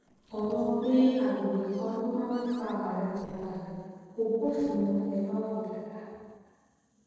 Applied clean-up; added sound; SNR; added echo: neural separator model SepFormer DNS4.